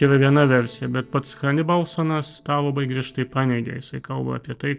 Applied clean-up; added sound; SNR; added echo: neural separator model SepFormer DNS4.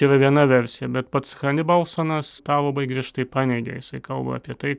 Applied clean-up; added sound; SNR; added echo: none; none; none; none.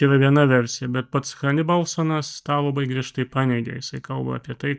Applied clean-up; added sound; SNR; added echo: neural mask model DeepFilterNet 3.